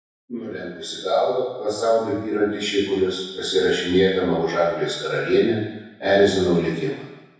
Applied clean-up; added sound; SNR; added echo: none; none; none; reverberation time 1.0 s.